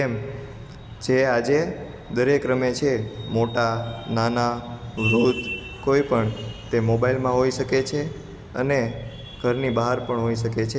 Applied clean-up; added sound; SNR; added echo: none; none; none; none.